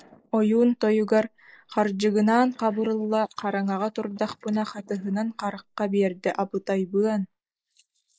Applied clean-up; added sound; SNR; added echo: neural mask model Resemble Enhance denoiser.